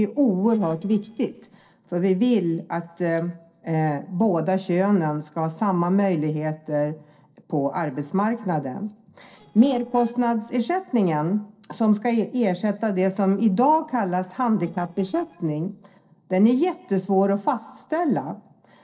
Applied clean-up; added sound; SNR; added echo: neural separator model SepFormer DNS4.